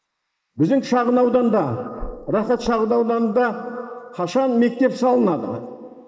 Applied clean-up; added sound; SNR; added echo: neural mask model Resemble Enhance denoiser.